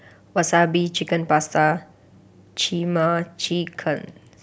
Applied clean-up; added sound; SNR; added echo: none; none; none; none.